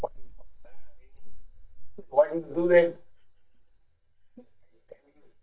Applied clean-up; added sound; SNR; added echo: neural mask model DeepFilterNet 3.